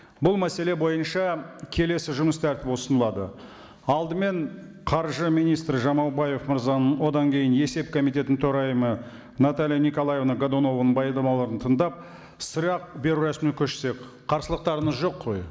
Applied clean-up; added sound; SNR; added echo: none; none; none; none.